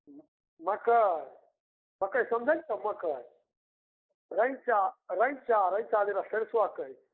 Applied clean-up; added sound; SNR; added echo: neural mask model Resemble Enhance denoiser.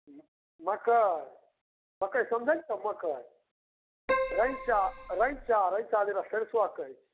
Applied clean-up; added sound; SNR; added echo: none; Keyboard (musical); 3 dB; none.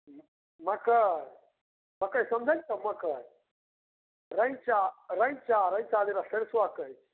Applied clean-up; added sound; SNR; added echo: none; none; none; none.